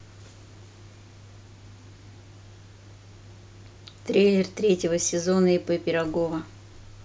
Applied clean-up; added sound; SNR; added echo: none; none; none; none.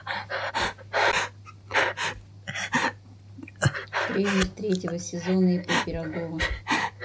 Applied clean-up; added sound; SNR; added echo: none; Breathing; -2 dB; reverberation time 0.4 s.